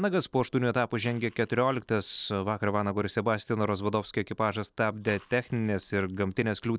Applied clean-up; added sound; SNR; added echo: neural separator model SepFormer DNS4.